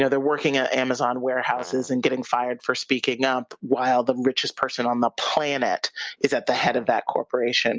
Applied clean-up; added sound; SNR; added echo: none; Brass instrument; 20 dB; none.